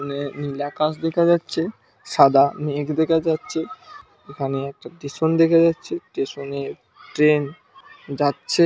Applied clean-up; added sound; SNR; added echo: none; none; none; none.